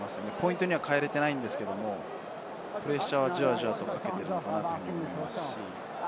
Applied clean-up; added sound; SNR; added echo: none; none; none; none.